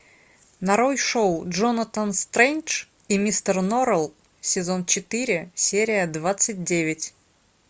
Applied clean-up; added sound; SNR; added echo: none; none; none; none.